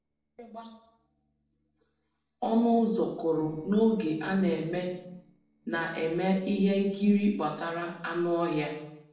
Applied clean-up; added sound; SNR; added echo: neural separator model SepFormer DNS4.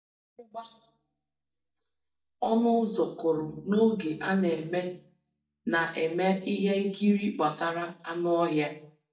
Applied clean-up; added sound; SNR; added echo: neural mask model DeepFilterNet 3.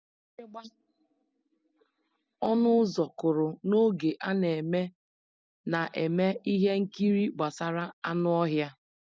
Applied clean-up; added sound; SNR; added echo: none; none; none; none.